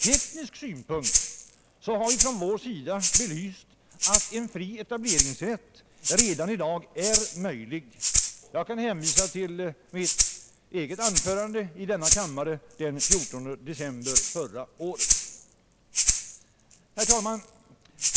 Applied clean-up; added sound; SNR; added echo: none; Rattle (instrument); -4 dB; none.